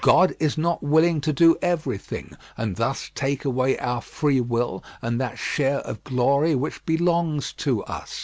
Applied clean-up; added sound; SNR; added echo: none; none; none; none.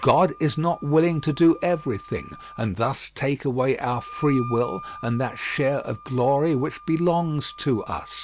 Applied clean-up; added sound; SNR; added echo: none; Wind instrument, woodwind instrument; 18 dB; none.